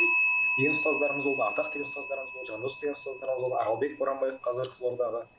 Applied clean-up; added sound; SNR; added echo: none; Bell; -3 dB; none.